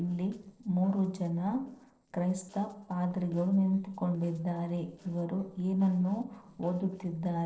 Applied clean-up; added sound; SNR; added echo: neural separator model SepFormer DNS4.